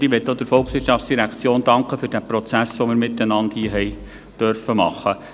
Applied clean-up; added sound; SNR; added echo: none; Bass drum; 18 dB; none.